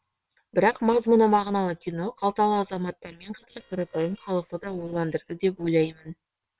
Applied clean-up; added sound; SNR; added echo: neural separator model SepFormer WHAM!.